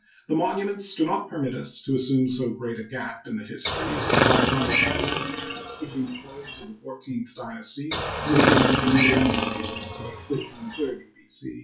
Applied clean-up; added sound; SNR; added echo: classical method WPE with log-MMSE.